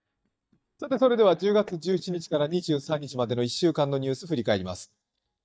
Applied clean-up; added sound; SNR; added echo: neural mask model DeepFilterNet 3.